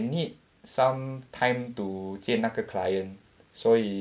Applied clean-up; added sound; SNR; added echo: none; none; none; none.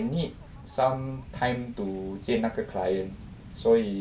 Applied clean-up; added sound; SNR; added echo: none; Waves, surf; 16 dB; reverberation time 0.2 s.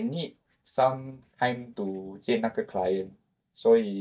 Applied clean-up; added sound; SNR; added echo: neural mask model DeepFilterNet 3.